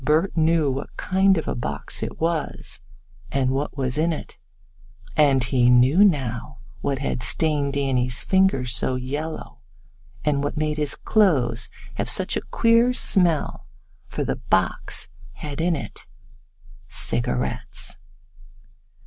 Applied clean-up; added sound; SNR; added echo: none; none; none; none.